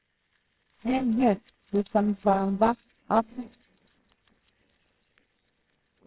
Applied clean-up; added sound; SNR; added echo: neural separator model SepFormer WHAMR!.